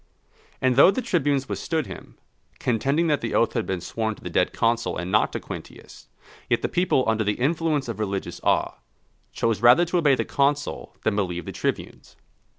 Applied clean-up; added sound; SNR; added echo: none; none; none; none.